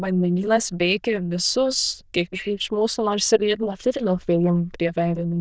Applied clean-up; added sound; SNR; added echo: neural diffusion model UNIVERSE++.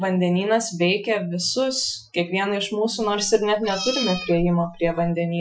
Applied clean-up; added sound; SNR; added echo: classical method Wiener filter.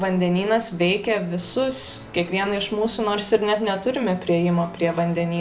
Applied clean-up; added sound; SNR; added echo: none; none; none; none.